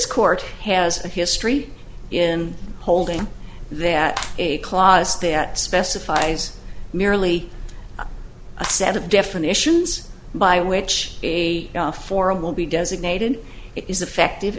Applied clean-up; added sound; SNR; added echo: none; Clapping; 16 dB; none.